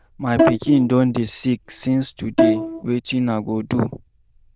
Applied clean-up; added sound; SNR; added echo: neural diffusion model UNIVERSE++.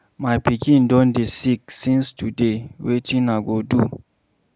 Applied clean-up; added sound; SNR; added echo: none; none; none; none.